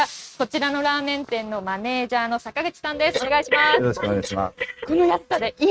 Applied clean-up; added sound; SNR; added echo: neural mask model RNNoise.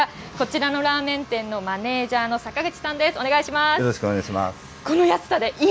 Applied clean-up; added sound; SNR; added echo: none; none; none; none.